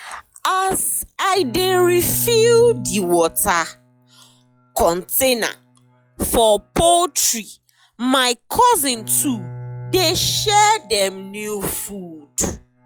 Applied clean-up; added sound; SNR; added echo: classical method log-MMSE.